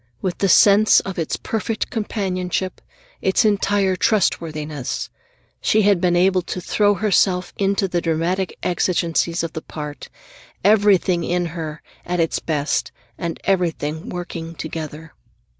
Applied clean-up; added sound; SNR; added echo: none; none; none; none.